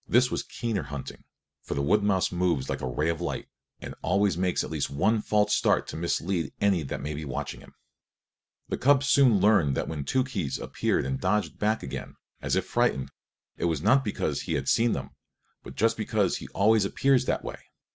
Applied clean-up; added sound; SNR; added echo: none; none; none; none.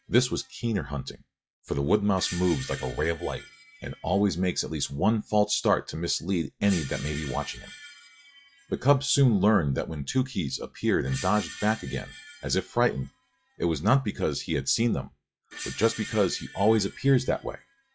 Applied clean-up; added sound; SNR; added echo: classical method log-MMSE.